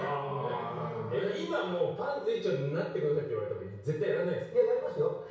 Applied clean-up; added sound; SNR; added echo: none; none; none; reverberation time 0.6 s.